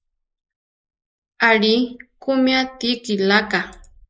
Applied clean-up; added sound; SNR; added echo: neural mask model Resemble Enhance denoiser.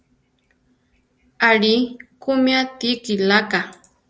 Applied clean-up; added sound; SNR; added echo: none; none; none; none.